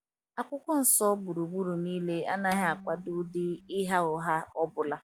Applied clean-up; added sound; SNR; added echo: none; Bowed string instrument; 15 dB; none.